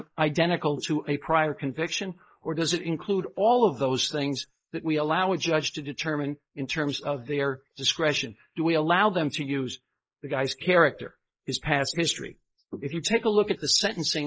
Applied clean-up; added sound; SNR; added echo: neural mask model Resemble Enhance denoiser.